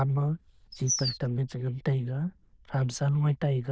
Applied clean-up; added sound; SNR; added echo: neural diffusion model UNIVERSE++.